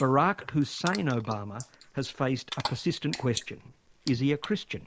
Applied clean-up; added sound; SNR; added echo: neural mask model Resemble Enhance denoiser.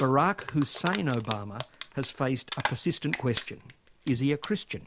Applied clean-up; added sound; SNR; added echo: none; Crumpling, crinkling; 9 dB; none.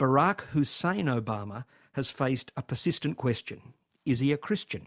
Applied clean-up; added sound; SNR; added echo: none; none; none; none.